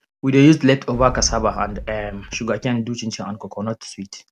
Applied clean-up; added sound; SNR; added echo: none; Boom; 12 dB; none.